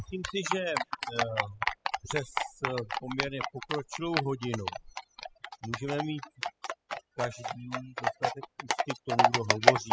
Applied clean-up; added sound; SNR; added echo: classical method spectral subtraction.